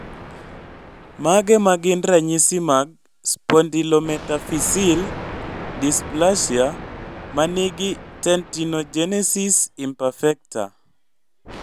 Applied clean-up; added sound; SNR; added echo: none; Thunder; 15 dB; none.